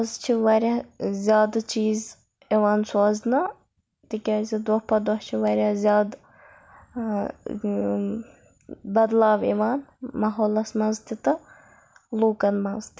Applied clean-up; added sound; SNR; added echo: none; none; none; none.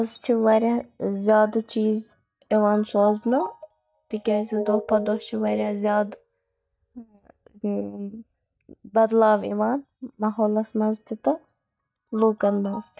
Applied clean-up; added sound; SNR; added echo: neural mask model DeepFilterNet 3.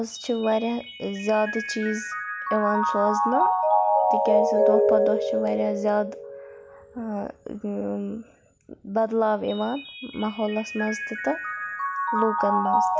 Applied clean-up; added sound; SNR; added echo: none; Mallet percussion; -1 dB; none.